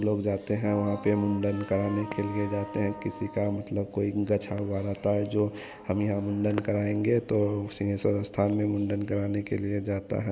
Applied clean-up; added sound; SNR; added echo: none; Wind instrument, woodwind instrument; 15 dB; none.